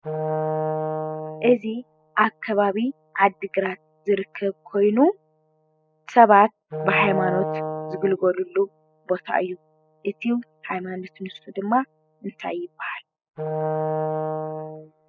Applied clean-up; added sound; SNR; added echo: classical method spectral subtraction.